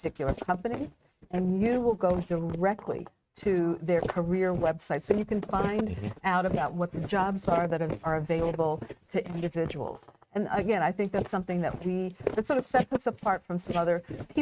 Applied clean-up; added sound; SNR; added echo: neural mask model RNNoise.